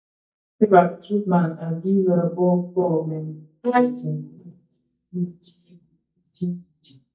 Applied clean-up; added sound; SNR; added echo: neural mask model DeepFilterNet 3.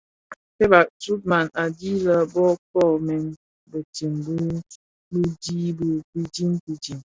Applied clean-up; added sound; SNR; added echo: none; none; none; none.